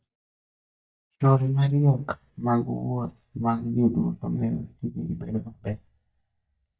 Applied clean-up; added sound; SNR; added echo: neural mask model DeepFilterNet 3.